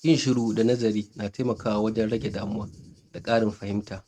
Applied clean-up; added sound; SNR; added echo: neural mask model RNNoise.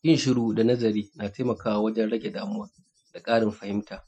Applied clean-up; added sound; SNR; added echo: classical method Wiener filter.